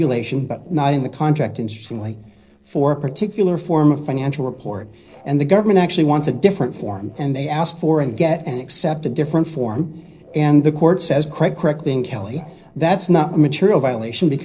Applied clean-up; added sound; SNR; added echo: neural separator model SepFormer DNS4.